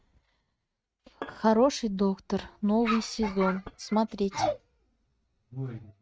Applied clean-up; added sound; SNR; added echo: neural mask model RNNoise.